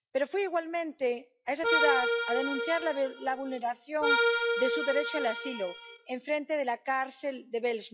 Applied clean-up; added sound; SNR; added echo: classical method log-MMSE.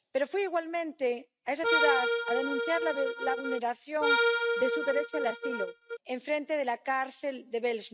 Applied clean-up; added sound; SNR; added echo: neural mask model RNNoise.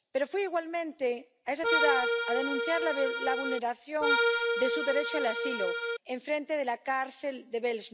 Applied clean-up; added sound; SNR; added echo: none; Accordion; -3 dB; none.